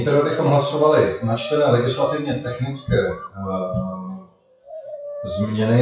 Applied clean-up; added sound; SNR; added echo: classical method WPE with log-MMSE.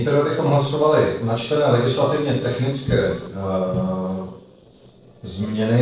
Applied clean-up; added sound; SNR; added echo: neural separator model SepFormer DNS4.